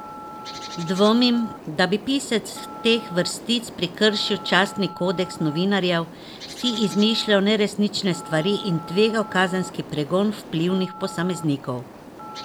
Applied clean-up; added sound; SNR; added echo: none; Telephone + Bird; 14 dB; none.